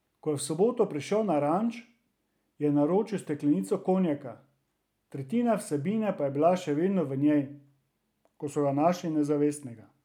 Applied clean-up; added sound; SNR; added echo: none; none; none; none.